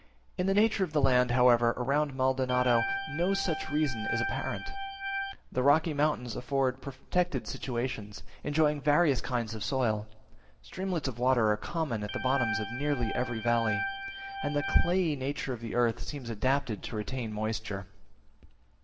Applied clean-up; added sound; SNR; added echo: none; Organ; 6 dB; reverberation time 1.1 s.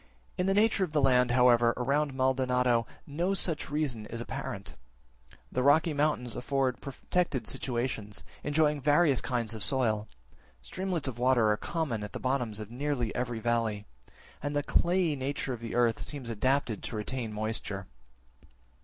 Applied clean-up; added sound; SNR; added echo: none; none; none; none.